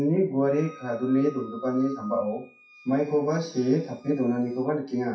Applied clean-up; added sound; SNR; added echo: classical method WPE with log-MMSE.